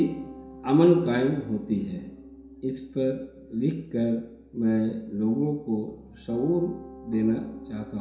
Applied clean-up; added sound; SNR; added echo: none; Piano; 18 dB; reverberation time 0.7 s.